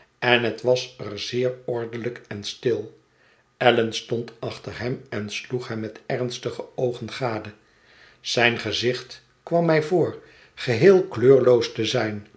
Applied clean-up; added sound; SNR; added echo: none; none; none; none.